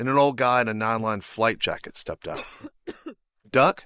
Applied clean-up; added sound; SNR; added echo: neural mask model Resemble Enhance denoiser.